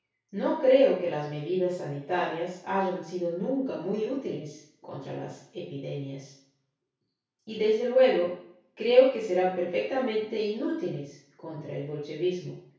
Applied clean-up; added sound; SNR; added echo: none; none; none; reverberation time 0.6 s.